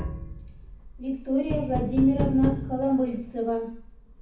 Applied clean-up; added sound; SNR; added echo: none; Tap; 5 dB; reverberation time 0.6 s.